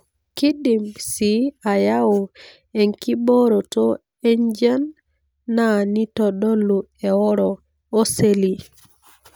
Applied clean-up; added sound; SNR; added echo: none; none; none; none.